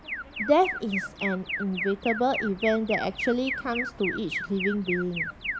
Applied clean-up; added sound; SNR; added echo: none; Alarm; 6 dB; none.